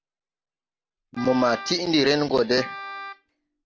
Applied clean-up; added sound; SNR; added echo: none; Wind instrument, woodwind instrument; 13 dB; none.